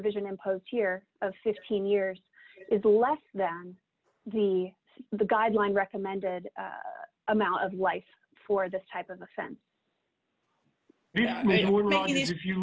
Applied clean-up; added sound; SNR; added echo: none; none; none; none.